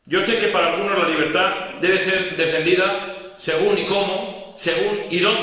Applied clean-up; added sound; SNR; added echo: neural separator model SepFormer DNS4.